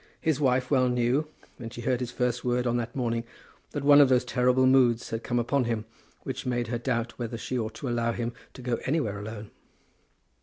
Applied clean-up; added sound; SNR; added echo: none; none; none; none.